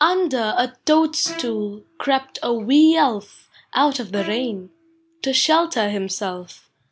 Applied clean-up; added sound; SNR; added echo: none; Bowed string instrument; 18 dB; none.